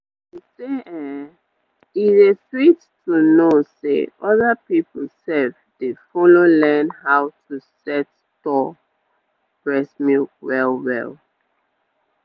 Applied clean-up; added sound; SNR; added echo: none; none; none; none.